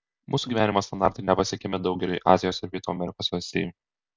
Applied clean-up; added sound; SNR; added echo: none; none; none; none.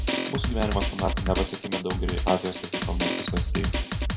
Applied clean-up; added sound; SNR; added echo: none; Drum; -3 dB; reverberation time 0.5 s.